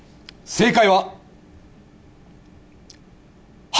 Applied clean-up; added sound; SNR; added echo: none; none; none; none.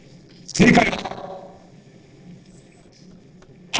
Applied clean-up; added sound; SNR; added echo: neural separator model SepFormer DNS4.